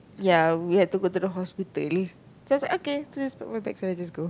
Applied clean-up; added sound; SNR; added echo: none; none; none; none.